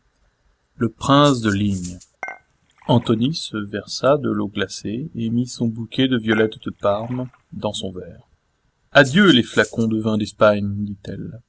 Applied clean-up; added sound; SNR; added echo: none; Rattle (instrument) + Dishes, pots, and pans / Chink, clink; 19 dB; none.